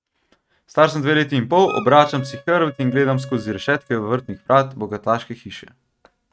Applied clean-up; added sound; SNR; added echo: neural mask model RNNoise.